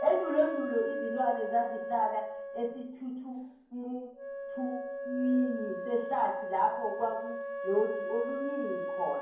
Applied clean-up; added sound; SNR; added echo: none; Wind instrument, woodwind instrument; 5 dB; reverberation time 0.9 s.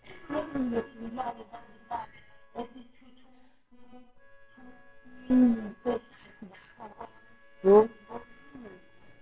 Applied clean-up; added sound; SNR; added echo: neural separator model SepFormer WHAMR!.